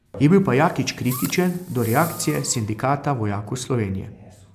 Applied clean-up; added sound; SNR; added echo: none; Fireworks; 16 dB; none.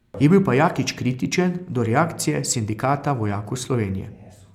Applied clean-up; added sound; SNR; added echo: none; none; none; none.